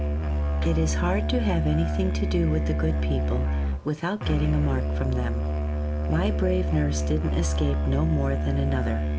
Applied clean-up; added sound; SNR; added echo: none; Musical instrument; -3 dB; none.